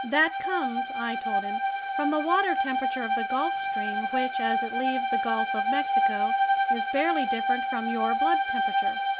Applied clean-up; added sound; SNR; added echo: none; Bowed string instrument; -4 dB; none.